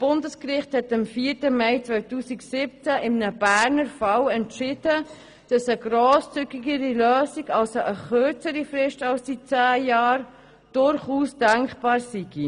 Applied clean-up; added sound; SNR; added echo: none; none; none; none.